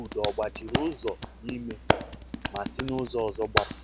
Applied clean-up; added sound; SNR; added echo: none; Hands; 0 dB; none.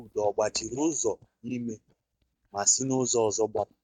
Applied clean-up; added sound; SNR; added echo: neural mask model DeepFilterNet 3.